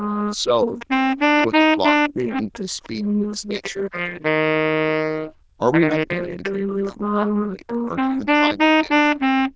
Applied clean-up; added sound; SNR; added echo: neural diffusion model UNIVERSE++.